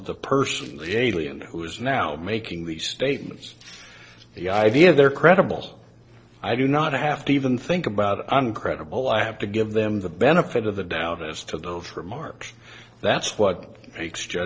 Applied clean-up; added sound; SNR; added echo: neural separator model SepFormer DNS4.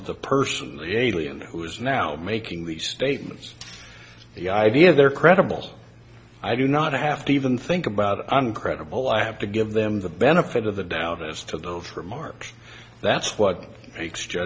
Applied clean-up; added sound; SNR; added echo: none; none; none; none.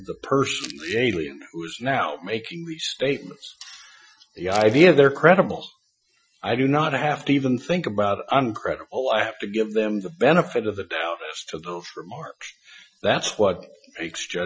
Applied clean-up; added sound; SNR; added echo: classical method Wiener filter.